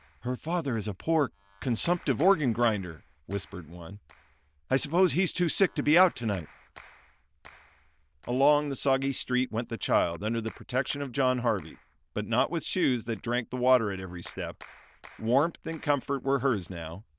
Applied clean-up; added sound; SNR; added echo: neural diffusion model UNIVERSE++.